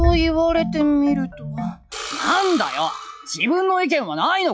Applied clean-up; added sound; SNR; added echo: classical method log-MMSE.